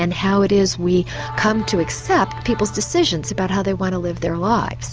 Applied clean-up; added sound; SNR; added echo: none; none; none; none.